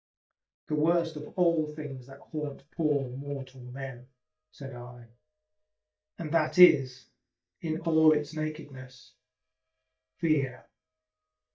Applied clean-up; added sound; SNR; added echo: neural mask model DeepFilterNet 3.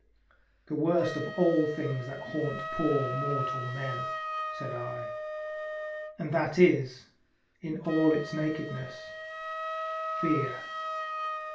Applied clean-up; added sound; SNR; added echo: none; Wind instrument, woodwind instrument; 6 dB; reverberation time 0.3 s.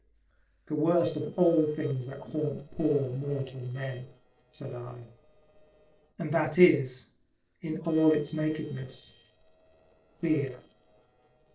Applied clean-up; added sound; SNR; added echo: neural separator model SepFormer DNS4.